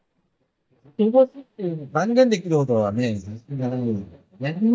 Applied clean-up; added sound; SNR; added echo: neural mask model DeepFilterNet 3.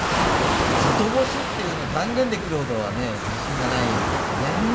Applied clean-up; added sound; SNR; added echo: none; Waves, surf; -2 dB; reverberation time 1.6 s.